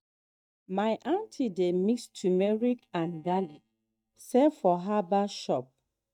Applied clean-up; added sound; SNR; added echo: neural mask model DeepFilterNet 3.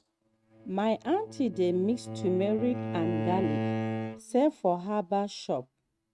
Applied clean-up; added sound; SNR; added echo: neural mask model RNNoise.